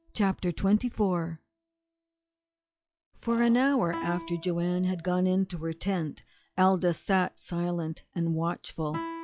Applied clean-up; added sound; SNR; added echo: classical method log-MMSE.